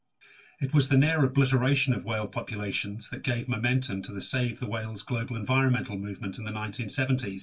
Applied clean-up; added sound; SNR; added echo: none; none; none; reverberation time 0.1 s.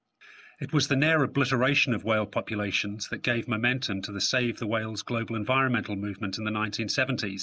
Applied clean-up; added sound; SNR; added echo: none; none; none; none.